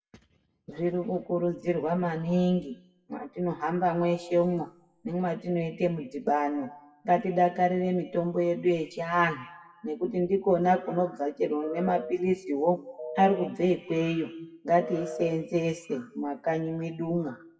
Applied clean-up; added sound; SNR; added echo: classical method WPE with log-MMSE.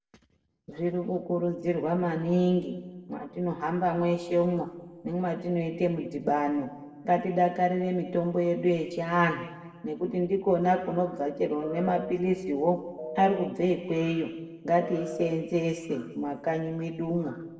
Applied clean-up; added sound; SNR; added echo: neural separator model SepFormer DNS4.